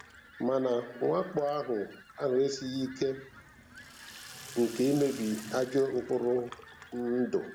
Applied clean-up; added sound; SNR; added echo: none; Fowl + Sink (filling or washing); 17 dB; none.